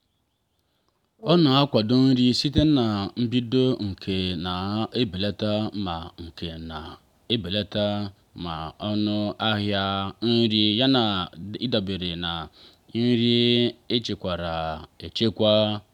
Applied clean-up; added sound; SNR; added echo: none; Brass instrument; 19 dB; none.